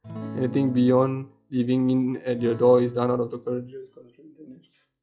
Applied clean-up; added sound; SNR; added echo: classical method log-MMSE.